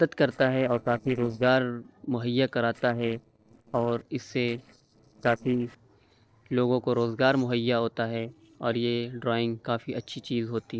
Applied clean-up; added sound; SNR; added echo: neural separator model SepFormer DNS4.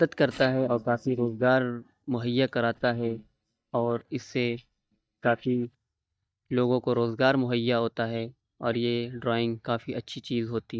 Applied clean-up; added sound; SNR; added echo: neural mask model DeepFilterNet 3.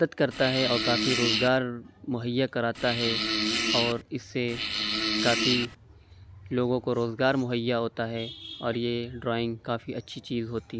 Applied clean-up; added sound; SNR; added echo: none; Fart; 0 dB; none.